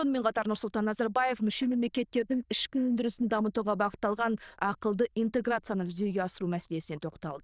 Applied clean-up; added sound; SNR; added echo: neural diffusion model UNIVERSE++.